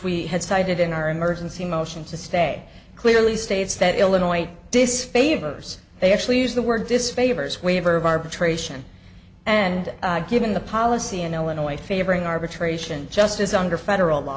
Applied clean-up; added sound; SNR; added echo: none; none; none; none.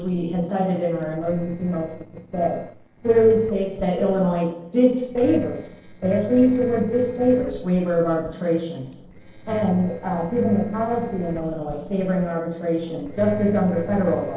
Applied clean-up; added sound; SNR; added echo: neural separator model SepFormer DNS4.